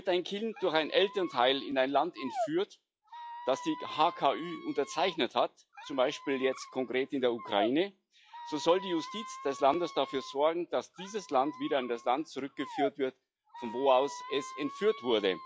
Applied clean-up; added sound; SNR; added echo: classical method log-MMSE.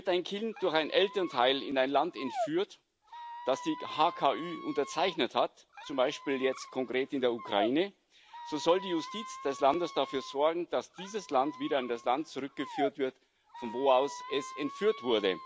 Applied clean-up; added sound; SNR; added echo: none; Squeak; 13 dB; none.